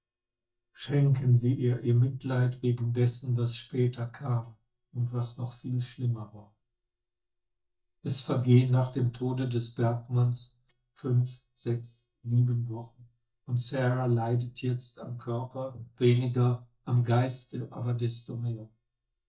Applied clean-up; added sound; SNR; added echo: neural mask model DeepFilterNet 3.